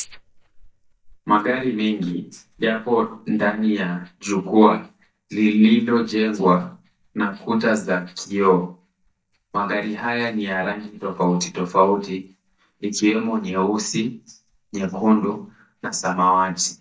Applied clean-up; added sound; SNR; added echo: neural mask model DeepFilterNet 3.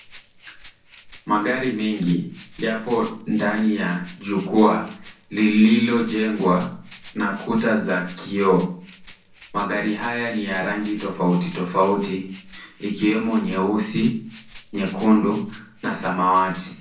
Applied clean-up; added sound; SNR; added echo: none; Rattle (instrument); 9 dB; reverberation time 0.6 s.